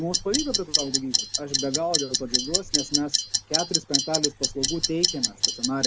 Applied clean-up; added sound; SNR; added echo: none; Clock; -3 dB; none.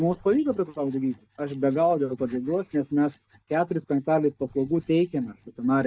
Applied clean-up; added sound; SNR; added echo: neural mask model DeepFilterNet 3.